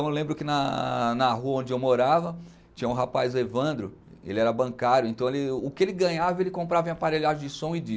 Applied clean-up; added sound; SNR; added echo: none; none; none; none.